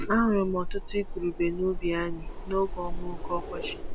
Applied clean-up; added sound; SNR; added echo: none; Wind; 4 dB; none.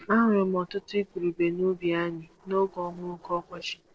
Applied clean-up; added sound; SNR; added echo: neural separator model SepFormer DNS4.